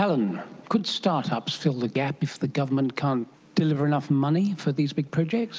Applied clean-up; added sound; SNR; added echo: none; none; none; none.